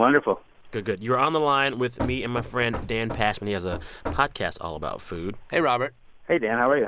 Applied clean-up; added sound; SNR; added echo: none; Knock / Wood; 10 dB; none.